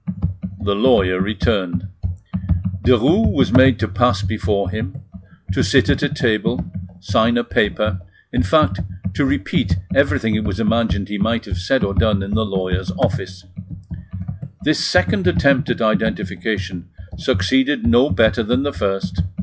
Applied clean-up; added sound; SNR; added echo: classical method log-MMSE.